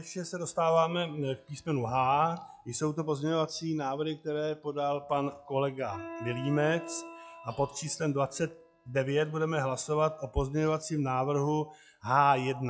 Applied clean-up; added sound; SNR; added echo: classical method log-MMSE.